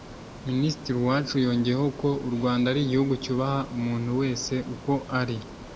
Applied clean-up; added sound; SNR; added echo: none; Ocean; 15 dB; none.